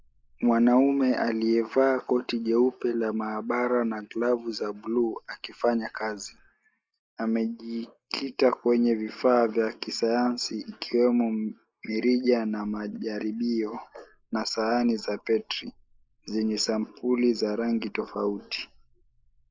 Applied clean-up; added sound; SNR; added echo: neural mask model Resemble Enhance denoiser.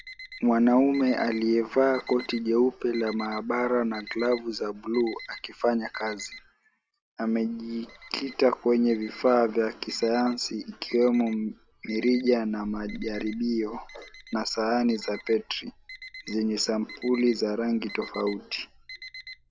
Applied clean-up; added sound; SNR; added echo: none; Alarm; 19 dB; none.